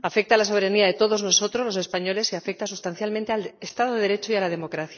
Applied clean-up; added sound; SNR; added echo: neural mask model Resemble Enhance denoiser.